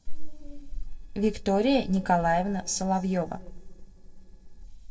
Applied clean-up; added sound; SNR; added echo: neural separator model SepFormer DNS4.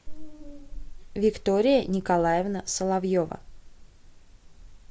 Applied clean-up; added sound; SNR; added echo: none; none; none; none.